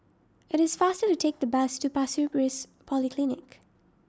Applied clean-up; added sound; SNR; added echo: none; none; none; none.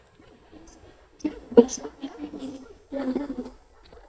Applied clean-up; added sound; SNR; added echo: neural mask model DeepFilterNet 3.